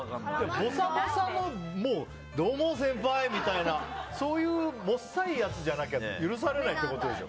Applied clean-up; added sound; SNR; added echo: none; none; none; none.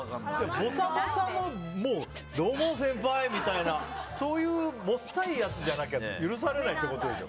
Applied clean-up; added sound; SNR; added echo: none; Scratching (performance technique); 17 dB; none.